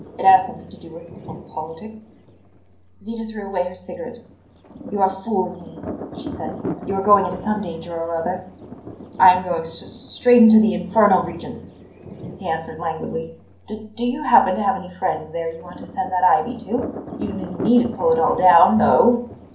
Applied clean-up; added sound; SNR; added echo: none; Thunder; 15 dB; reverberation time 0.6 s.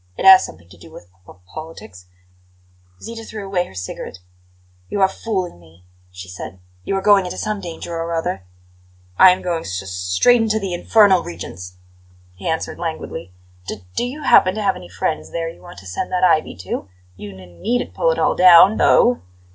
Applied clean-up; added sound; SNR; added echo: none; none; none; none.